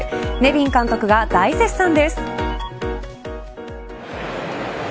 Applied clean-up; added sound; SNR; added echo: none; none; none; none.